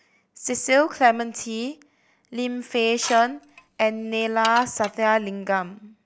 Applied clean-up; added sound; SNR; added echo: none; Dishes, pots, and pans / Glass; 14 dB; none.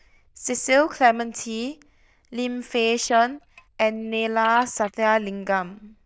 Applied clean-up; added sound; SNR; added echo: neural diffusion model UNIVERSE++.